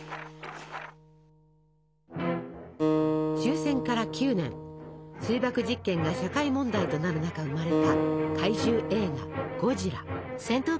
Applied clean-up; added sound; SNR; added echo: none; Acoustic guitar; 3 dB; none.